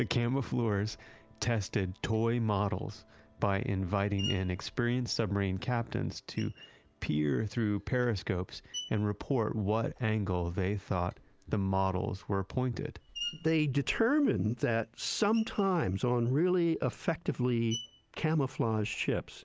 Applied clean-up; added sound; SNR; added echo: none; Screech; 20 dB; none.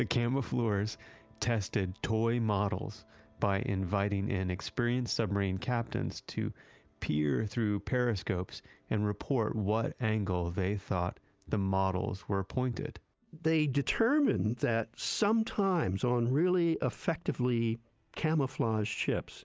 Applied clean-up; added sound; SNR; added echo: none; none; none; none.